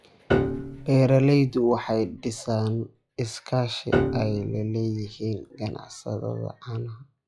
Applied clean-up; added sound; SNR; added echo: classical method log-MMSE.